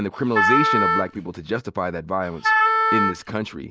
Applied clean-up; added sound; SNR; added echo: none; Wind instrument, woodwind instrument; -4 dB; none.